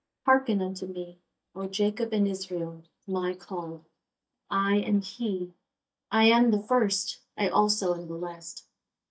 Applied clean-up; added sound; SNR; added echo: neural mask model DeepFilterNet 3.